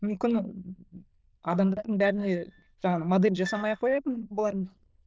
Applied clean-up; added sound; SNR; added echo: neural diffusion model UNIVERSE++.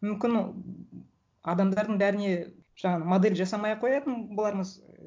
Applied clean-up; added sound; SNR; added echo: none; none; none; none.